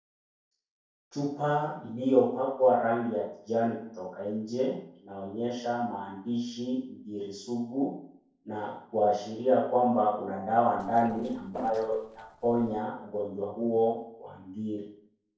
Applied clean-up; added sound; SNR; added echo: neural separator model SepFormer DNS4.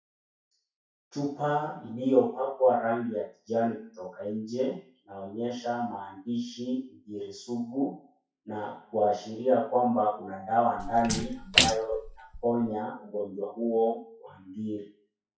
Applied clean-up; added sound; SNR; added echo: classical method WPE with log-MMSE.